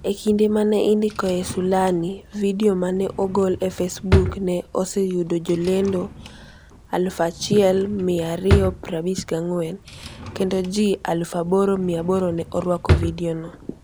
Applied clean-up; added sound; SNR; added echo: none; Drawer open or close; 7 dB; none.